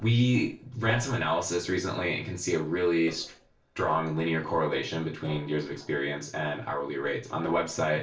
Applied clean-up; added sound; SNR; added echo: neural separator model SepFormer DNS4.